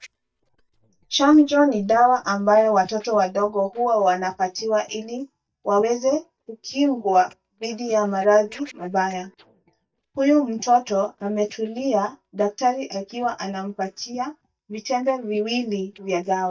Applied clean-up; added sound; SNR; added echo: neural mask model DeepFilterNet 3.